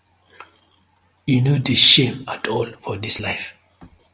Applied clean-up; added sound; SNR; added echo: none; none; none; none.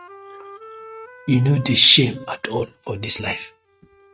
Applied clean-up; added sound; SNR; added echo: neural mask model RNNoise.